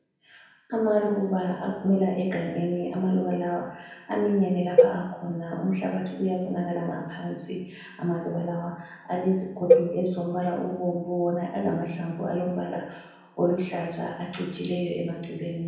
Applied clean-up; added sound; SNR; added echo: none; Cowbell; -2 dB; reverberation time 0.9 s.